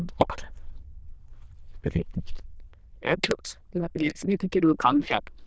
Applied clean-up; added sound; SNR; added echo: neural diffusion model UNIVERSE++.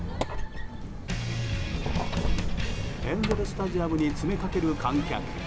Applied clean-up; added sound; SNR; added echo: none; Squeak; 1 dB; none.